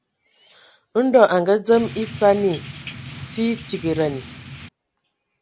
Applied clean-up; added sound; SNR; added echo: none; Drip / Rain; 13 dB; none.